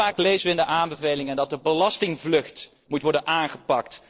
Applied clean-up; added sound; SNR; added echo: neural separator model SepFormer DNS4.